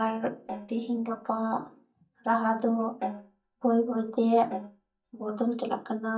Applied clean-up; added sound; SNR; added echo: neural mask model DeepFilterNet 3.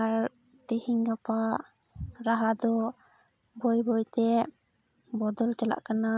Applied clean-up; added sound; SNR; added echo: none; none; none; none.